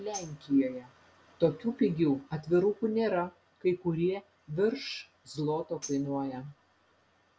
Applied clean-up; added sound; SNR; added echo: none; Tambourine; 19 dB; none.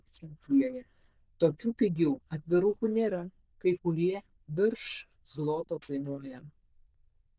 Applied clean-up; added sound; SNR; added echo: neural diffusion model UNIVERSE++.